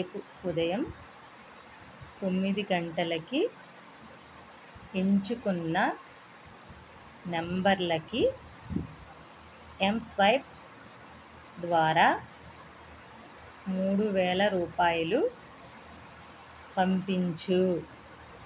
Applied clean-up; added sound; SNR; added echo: none; none; none; none.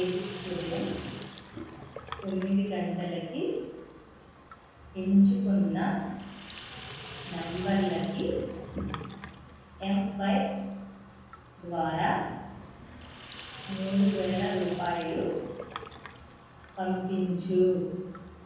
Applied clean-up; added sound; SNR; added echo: none; Sink (filling or washing); 15 dB; reverberation time 1.3 s.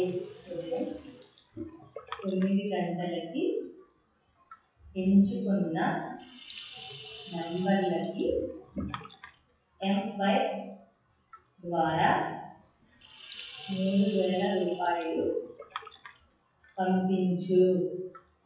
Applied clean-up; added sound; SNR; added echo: classical method WPE with log-MMSE.